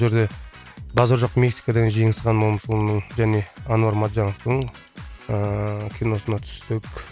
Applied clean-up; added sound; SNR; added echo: none; none; none; none.